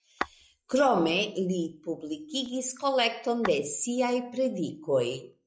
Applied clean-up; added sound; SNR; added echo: classical method log-MMSE.